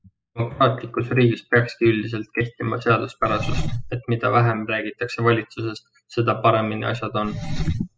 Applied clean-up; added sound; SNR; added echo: classical method spectral subtraction.